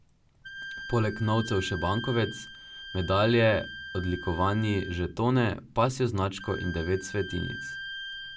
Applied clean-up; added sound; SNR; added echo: none; Wind instrument, woodwind instrument; 12 dB; none.